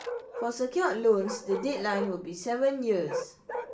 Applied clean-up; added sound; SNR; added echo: none; Bark; 10 dB; reverberation time 0.3 s.